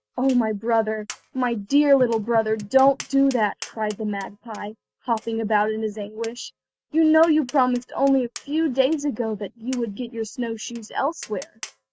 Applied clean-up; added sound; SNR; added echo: neural mask model RNNoise.